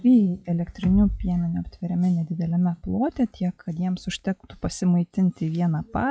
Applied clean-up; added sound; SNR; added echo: classical method log-MMSE.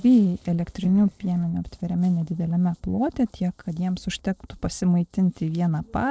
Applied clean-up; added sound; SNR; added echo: neural separator model SepFormer DNS4.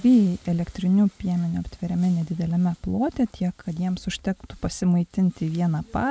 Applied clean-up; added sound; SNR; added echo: none; none; none; none.